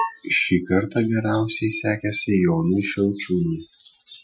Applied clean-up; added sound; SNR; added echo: classical method Wiener filter.